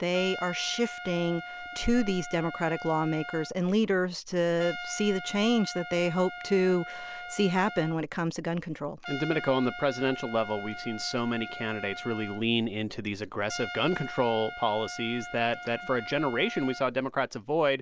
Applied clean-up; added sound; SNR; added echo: none; Trumpet; 12 dB; none.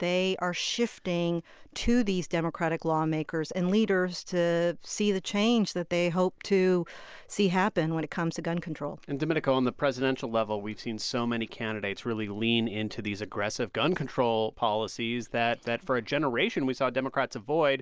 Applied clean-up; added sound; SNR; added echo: none; none; none; none.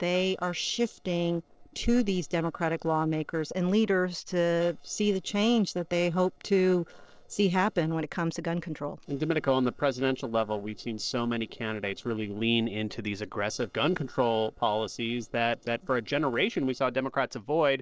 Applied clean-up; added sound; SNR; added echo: neural separator model SepFormer DNS4.